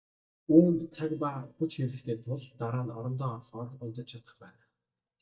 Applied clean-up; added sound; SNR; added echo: neural mask model DeepFilterNet 3.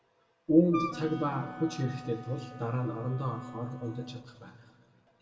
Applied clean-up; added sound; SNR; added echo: none; Wind instrument, woodwind instrument; 12 dB; reverberation time 1.7 s.